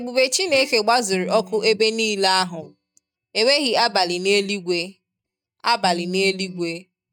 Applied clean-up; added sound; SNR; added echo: neural mask model DeepFilterNet 3.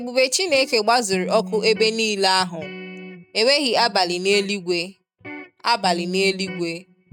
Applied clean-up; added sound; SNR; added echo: neural mask model RNNoise.